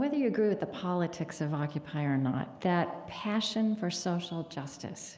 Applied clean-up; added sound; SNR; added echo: none; none; none; none.